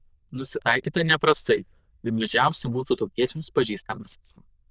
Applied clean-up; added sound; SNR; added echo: neural diffusion model UNIVERSE++.